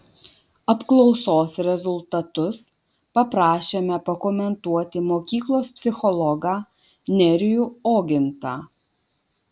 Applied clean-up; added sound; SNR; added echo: none; none; none; none.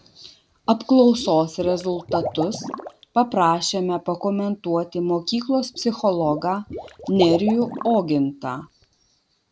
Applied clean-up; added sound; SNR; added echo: none; Liquid; 12 dB; none.